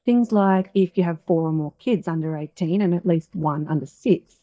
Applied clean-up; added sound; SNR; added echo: neural mask model DeepFilterNet 3.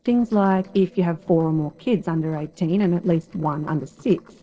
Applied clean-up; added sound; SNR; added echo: neural separator model SepFormer DNS4.